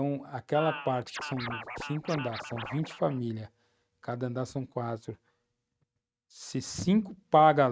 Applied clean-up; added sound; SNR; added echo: neural mask model RNNoise.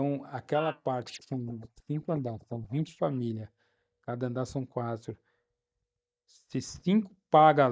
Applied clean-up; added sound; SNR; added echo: neural mask model DeepFilterNet 3.